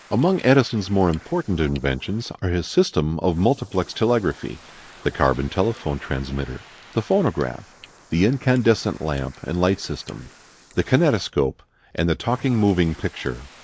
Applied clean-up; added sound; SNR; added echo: neural mask model Resemble Enhance denoiser.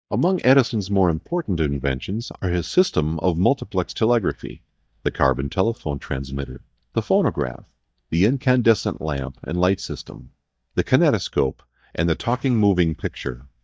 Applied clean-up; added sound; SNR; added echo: neural mask model DeepFilterNet 3.